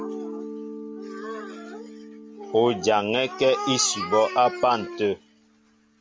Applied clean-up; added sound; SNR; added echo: none; Mallet percussion; 15 dB; none.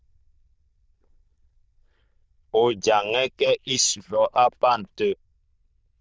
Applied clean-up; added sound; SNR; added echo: neural diffusion model UNIVERSE++.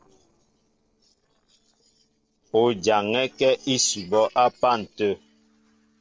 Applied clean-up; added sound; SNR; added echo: neural separator model SepFormer DNS4.